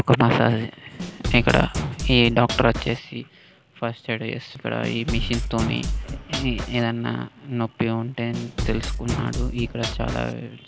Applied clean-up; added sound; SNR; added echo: none; Drum kit; 4 dB; none.